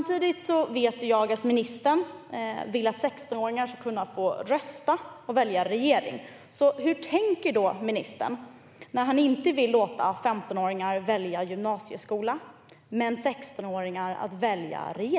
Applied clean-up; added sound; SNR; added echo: none; none; none; none.